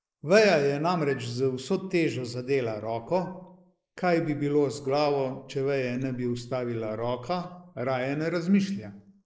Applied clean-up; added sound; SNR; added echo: neural mask model Resemble Enhance denoiser.